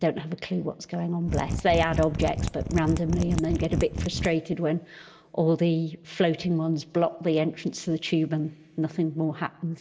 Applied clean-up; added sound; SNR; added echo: none; Mechanisms; 3 dB; reverberation time 1.2 s.